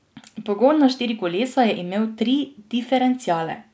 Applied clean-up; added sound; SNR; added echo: none; none; none; none.